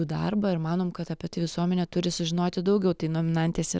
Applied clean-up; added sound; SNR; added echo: none; none; none; none.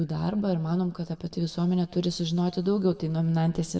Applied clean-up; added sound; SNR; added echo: none; none; none; reverberation time 1.2 s.